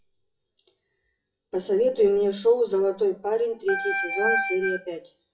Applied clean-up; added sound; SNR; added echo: classical method WPE with log-MMSE.